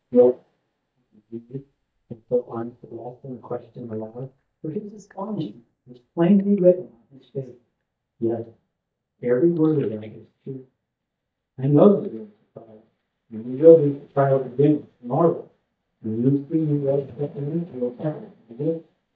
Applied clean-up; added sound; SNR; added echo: neural mask model DeepFilterNet 3.